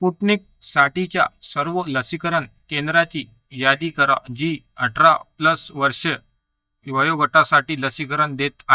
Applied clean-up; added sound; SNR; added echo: neural mask model DeepFilterNet 3.